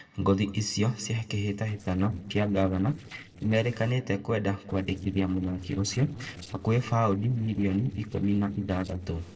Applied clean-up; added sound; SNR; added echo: neural separator model SepFormer DNS4.